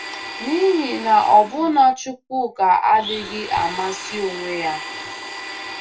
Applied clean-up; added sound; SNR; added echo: none; Domestic sounds, home sounds; 13 dB; reverberation time 0.1 s.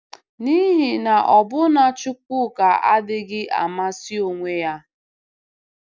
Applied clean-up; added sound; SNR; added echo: none; none; none; none.